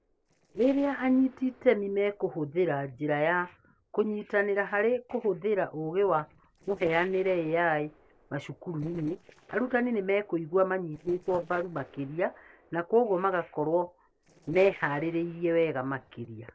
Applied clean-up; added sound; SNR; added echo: neural separator model SepFormer DNS4.